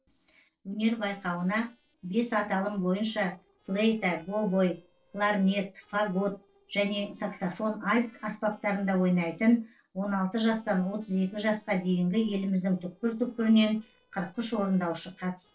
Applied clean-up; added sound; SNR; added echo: neural separator model SepFormer DNS4.